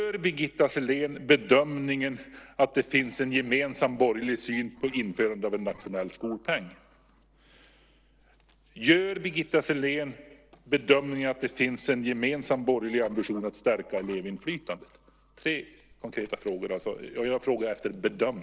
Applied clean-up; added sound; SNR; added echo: neural separator model SepFormer DNS4.